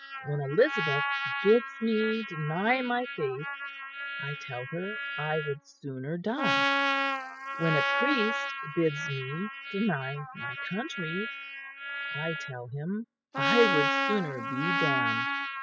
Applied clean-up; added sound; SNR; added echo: classical method spectral subtraction.